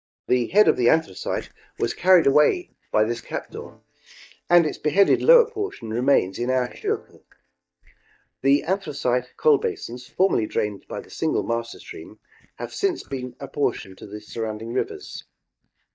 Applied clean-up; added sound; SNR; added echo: neural mask model DeepFilterNet 3.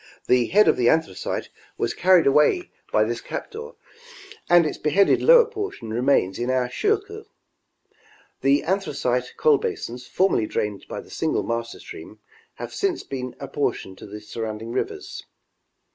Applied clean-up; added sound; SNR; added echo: none; none; none; none.